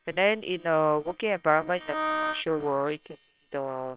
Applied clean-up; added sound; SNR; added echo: neural separator model SepFormer WHAM!.